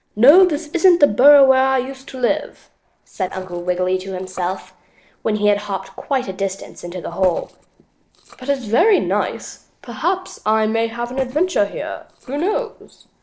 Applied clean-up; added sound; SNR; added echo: neural separator model SepFormer DNS4.